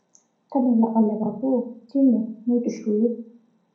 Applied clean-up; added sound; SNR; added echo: none; none; none; reverberation time 0.6 s.